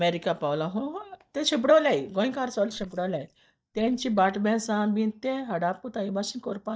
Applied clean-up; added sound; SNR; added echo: neural mask model DeepFilterNet 3.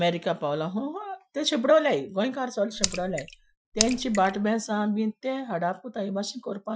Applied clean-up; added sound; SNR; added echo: classical method Wiener filter.